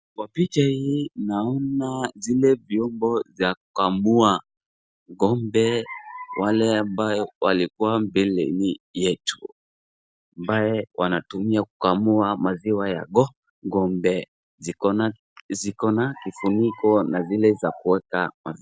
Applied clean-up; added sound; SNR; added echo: none; none; none; none.